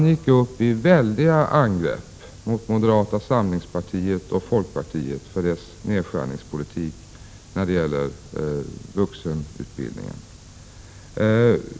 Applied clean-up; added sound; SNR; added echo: none; none; none; none.